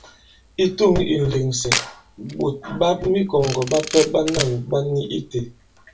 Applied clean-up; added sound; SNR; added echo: none; Camera; 11 dB; reverberation time 0.2 s.